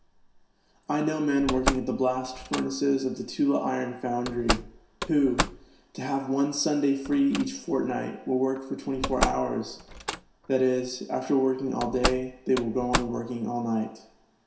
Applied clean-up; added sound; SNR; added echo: none; Slam; 7 dB; reverberation time 0.7 s.